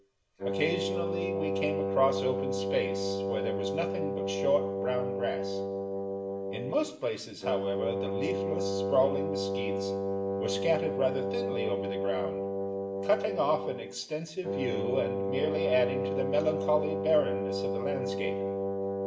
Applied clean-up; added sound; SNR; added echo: none; Wind instrument, woodwind instrument; -1 dB; reverberation time 0.7 s.